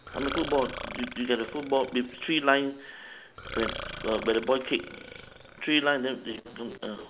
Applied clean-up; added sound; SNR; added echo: none; Burping, eructation; 10 dB; none.